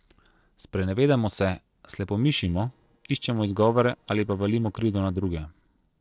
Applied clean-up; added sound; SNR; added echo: neural separator model SepFormer DNS4.